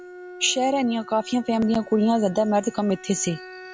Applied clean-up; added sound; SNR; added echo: none; Bowed string instrument; 19 dB; none.